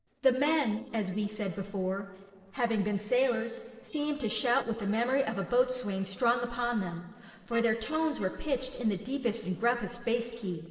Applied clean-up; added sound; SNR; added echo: neural separator model SepFormer DNS4.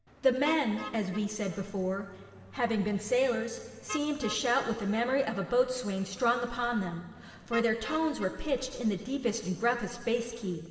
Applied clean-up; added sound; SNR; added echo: none; Motor vehicle (road); 17 dB; reverberation time 1.7 s.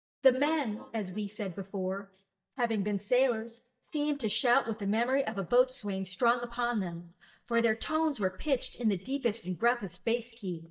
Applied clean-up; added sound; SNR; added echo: neural mask model DeepFilterNet 3.